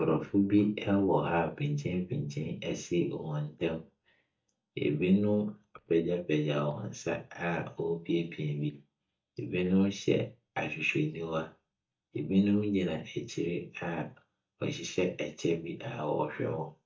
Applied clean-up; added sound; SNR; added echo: neural mask model DeepFilterNet 3.